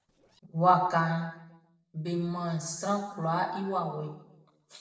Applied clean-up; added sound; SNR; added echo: neural separator model SepFormer DNS4.